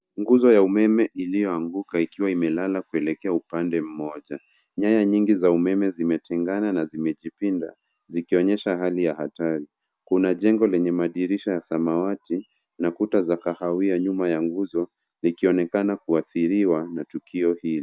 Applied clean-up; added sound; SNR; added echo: none; none; none; none.